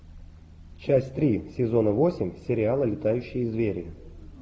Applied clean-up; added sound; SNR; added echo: none; none; none; none.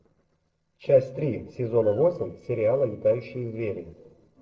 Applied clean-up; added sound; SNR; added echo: neural separator model SepFormer DNS4.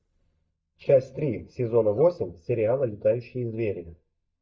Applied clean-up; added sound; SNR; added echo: neural mask model DeepFilterNet 3.